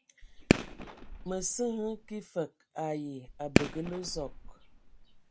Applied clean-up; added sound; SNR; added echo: none; Fireworks; -4 dB; none.